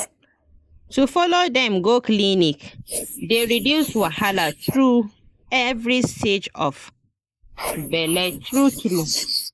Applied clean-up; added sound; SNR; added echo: neural mask model Resemble Enhance denoiser.